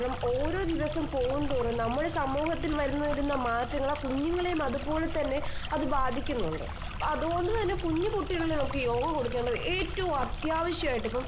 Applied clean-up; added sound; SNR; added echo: none; Stream; 4 dB; none.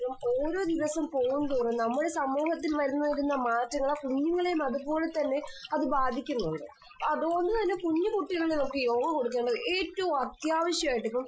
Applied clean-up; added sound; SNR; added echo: classical method Wiener filter.